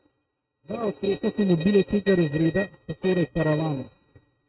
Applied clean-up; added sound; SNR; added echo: neural mask model RNNoise.